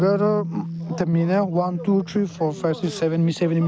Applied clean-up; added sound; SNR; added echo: none; Bass guitar; 11 dB; none.